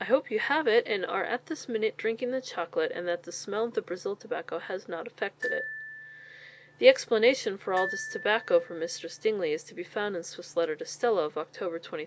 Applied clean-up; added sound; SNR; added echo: none; Glockenspiel; 11 dB; none.